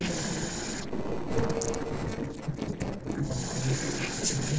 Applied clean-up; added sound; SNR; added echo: neural separator model SepFormer DNS4.